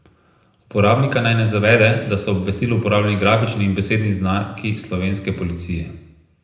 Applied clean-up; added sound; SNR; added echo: none; none; none; reverberation time 0.8 s.